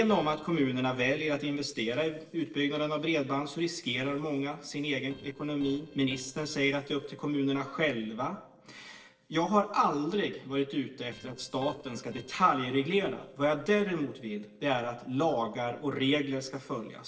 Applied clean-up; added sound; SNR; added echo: neural separator model SepFormer DNS4.